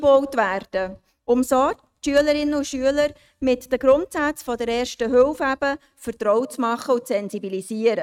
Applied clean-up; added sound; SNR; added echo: neural mask model RNNoise.